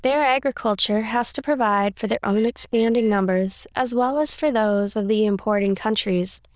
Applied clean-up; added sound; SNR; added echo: neural diffusion model UNIVERSE++.